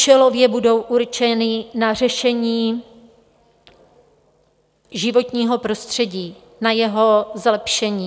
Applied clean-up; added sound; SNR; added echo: none; none; none; none.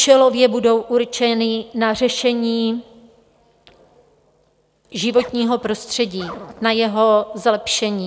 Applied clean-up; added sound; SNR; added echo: none; Zipper (clothing); 19 dB; none.